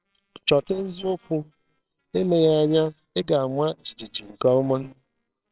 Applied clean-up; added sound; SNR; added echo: neural separator model SepFormer WHAMR!.